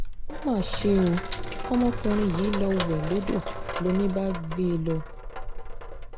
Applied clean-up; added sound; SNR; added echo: none; Sink (filling or washing); 3 dB; none.